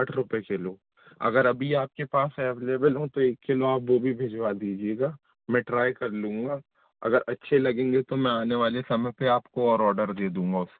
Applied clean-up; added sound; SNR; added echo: none; none; none; none.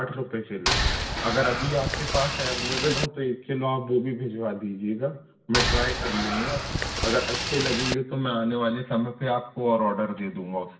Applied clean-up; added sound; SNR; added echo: none; Boat, Water vehicle; -1 dB; reverberation time 0.6 s.